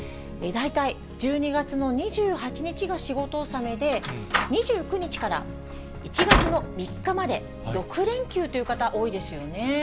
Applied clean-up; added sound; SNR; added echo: none; Slam; 1 dB; none.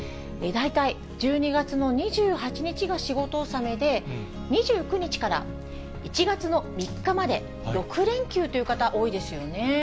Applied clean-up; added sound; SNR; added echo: none; none; none; none.